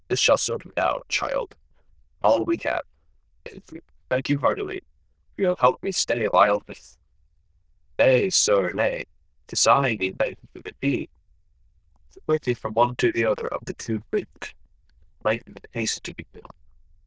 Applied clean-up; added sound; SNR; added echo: neural diffusion model UNIVERSE++.